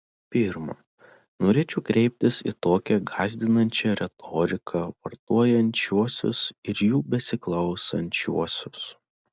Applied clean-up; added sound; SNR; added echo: none; none; none; none.